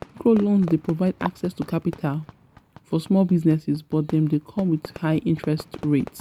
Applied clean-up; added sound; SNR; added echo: none; Fireworks; 19 dB; none.